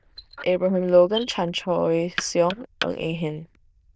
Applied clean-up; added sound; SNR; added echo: neural diffusion model UNIVERSE++.